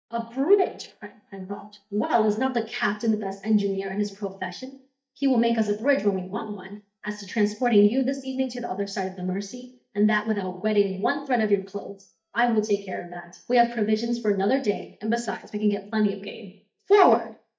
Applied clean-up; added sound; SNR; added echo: neural mask model DeepFilterNet 3.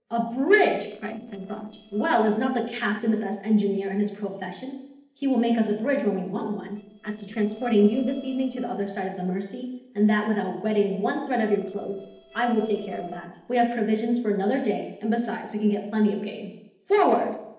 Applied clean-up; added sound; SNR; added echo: neural separator model SepFormer DNS4.